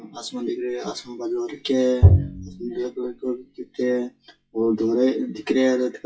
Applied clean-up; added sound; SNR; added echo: classical method WPE with log-MMSE.